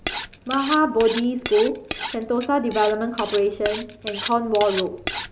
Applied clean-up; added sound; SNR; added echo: none; Cutlery, silverware; 10 dB; none.